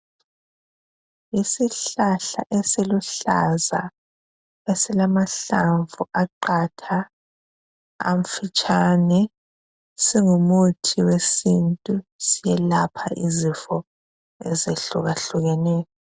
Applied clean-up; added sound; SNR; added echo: none; none; none; none.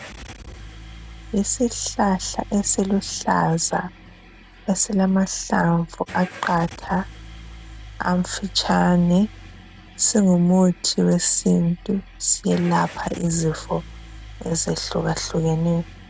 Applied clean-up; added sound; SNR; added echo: none; Engine starting / Car; 17 dB; none.